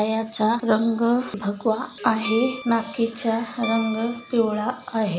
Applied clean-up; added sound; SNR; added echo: none; Guitar; 13 dB; none.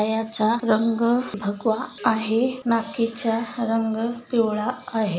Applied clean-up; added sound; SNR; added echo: none; none; none; none.